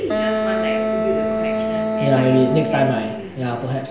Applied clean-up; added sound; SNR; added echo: none; Wind instrument, woodwind instrument; 0 dB; reverberation time 0.8 s.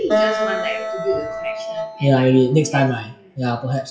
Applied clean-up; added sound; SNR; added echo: classical method WPE with log-MMSE.